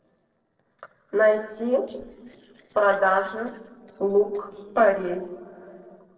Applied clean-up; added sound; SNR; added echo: neural separator model SepFormer DNS4.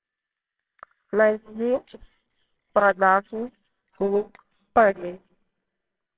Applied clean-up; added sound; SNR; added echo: neural separator model SepFormer WHAMR!.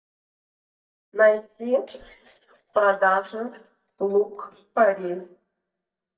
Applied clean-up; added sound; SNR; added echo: neural mask model DeepFilterNet 3.